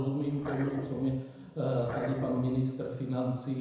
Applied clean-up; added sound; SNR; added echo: none; Growling; 10 dB; reverberation time 1.0 s.